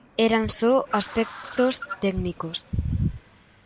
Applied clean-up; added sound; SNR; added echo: none; Car; 15 dB; none.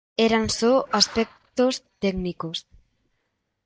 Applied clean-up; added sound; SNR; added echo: neural mask model DeepFilterNet 3.